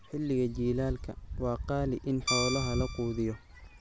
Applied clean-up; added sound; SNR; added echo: none; Guitar; 3 dB; none.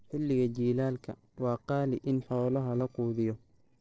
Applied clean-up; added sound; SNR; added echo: neural separator model SepFormer DNS4.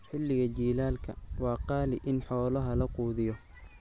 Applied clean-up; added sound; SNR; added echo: none; none; none; none.